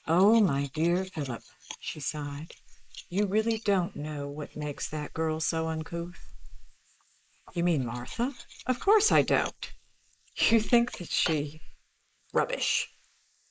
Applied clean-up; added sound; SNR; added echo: neural mask model Resemble Enhance denoiser.